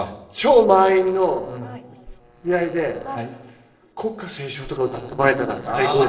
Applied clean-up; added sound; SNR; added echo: neural separator model SepFormer DNS4.